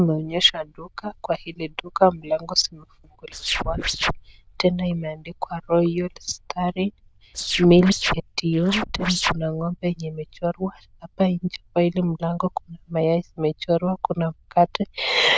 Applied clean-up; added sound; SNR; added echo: neural diffusion model UNIVERSE++.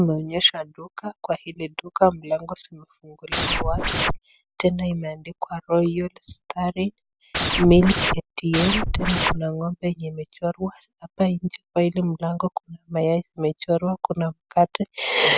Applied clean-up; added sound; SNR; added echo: none; Scratching (performance technique); -2 dB; none.